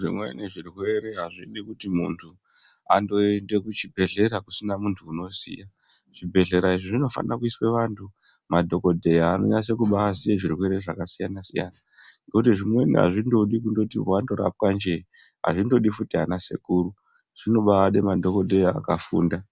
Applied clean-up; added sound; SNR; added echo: none; none; none; none.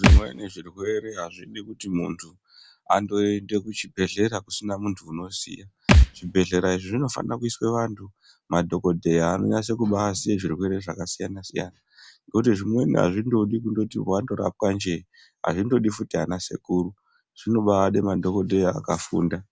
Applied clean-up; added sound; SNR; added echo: none; Thump, thud; -4 dB; none.